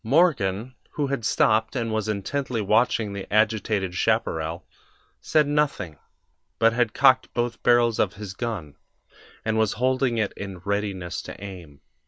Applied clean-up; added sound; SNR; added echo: none; none; none; none.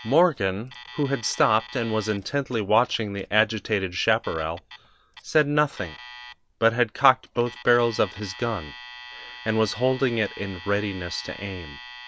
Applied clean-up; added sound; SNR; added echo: none; Alarm; 18 dB; none.